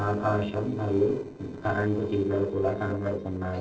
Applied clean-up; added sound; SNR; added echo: neural separator model SepFormer DNS4.